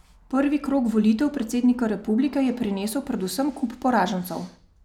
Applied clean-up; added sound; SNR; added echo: none; none; none; none.